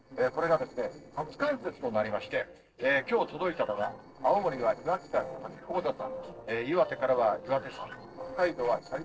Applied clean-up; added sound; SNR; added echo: neural separator model SepFormer DNS4.